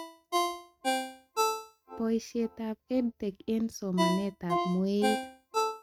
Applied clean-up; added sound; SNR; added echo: neural mask model RNNoise.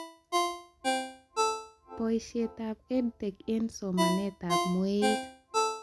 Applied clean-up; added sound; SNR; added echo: none; Ringtone; 1 dB; none.